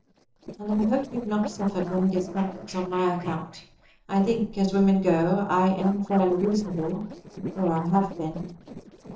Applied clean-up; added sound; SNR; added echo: neural separator model SepFormer DNS4.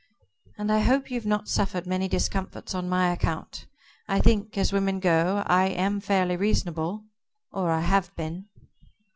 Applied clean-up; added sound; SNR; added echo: none; none; none; none.